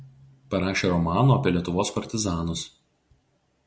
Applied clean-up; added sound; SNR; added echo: none; none; none; none.